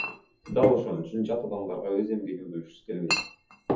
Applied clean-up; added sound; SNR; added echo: classical method WPE with log-MMSE.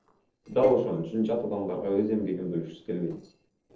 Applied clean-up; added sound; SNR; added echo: neural separator model SepFormer DNS4.